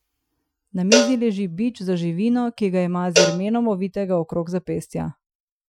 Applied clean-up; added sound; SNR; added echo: classical method Wiener filter.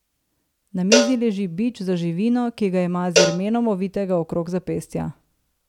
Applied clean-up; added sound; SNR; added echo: none; Cowbell; 3 dB; none.